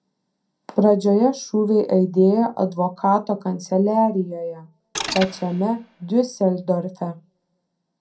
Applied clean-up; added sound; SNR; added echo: none; Mechanisms; 12 dB; reverberation time 0.2 s.